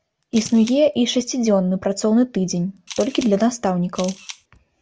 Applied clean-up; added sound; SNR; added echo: none; Camera; 19 dB; none.